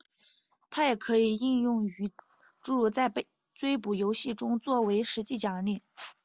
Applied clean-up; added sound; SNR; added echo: none; none; none; none.